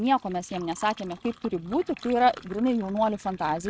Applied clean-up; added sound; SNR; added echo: neural mask model RNNoise.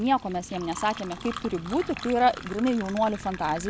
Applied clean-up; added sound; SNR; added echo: none; Fill (with liquid); 15 dB; none.